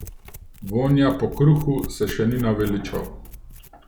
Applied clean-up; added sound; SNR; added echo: none; Domestic sounds, home sounds; 14 dB; none.